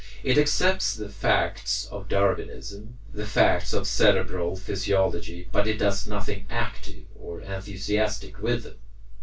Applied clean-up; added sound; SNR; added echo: none; none; none; reverberation time 0.2 s.